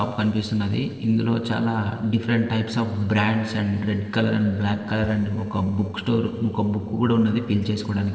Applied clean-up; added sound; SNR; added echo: neural separator model SepFormer DNS4.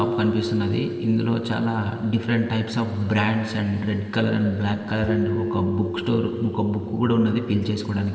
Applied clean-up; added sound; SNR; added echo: none; Keyboard (musical); 10 dB; reverberation time 2.9 s.